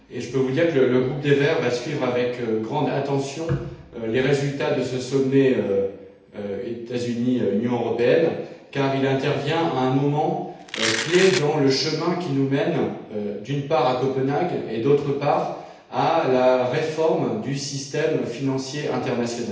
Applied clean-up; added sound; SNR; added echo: none; Domestic sounds, home sounds; 6 dB; reverberation time 0.8 s.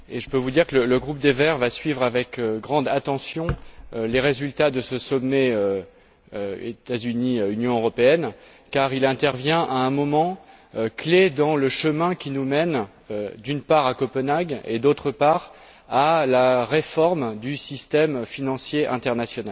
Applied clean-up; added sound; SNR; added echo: none; none; none; none.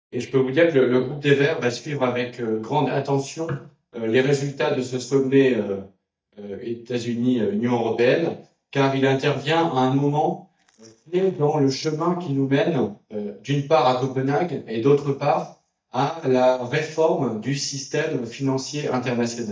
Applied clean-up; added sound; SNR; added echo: neural mask model DeepFilterNet 3.